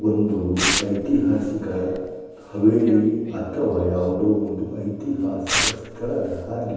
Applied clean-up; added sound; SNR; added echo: none; Tearing; 9 dB; reverberation time 1.1 s.